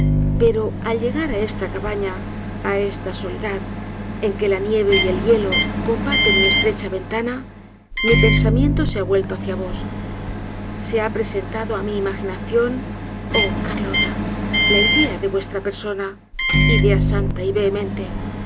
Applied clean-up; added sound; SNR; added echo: none; Microwave oven; -2 dB; none.